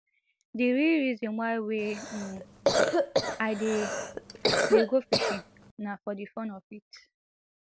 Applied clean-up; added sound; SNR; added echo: none; Cough; -3 dB; none.